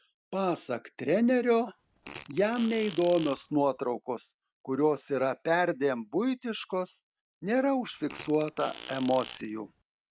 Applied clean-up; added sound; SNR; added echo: none; Fart; 17 dB; none.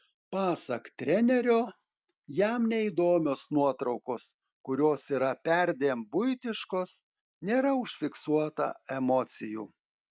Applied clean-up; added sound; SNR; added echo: none; none; none; none.